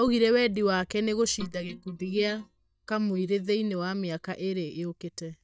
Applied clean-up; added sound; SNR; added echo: neural mask model DeepFilterNet 3.